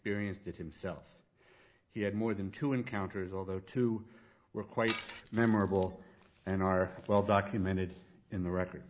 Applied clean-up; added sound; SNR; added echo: none; Glass; -3 dB; none.